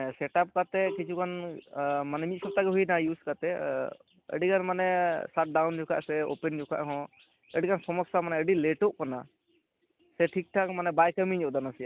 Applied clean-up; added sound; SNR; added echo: none; Marimba, xylophone; 13 dB; none.